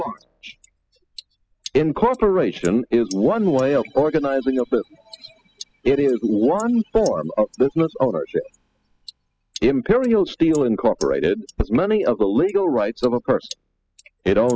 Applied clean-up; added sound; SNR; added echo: classical method spectral subtraction.